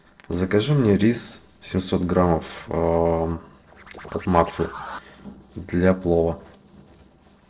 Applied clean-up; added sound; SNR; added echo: neural separator model SepFormer DNS4.